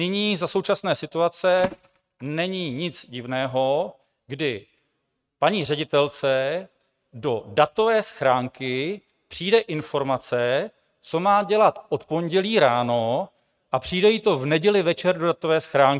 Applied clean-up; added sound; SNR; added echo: neural mask model RNNoise.